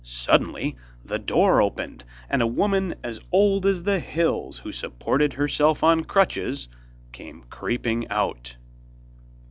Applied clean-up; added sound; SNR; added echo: none; none; none; none.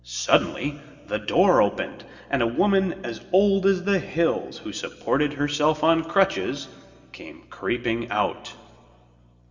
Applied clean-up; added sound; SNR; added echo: none; none; none; reverberation time 1.5 s.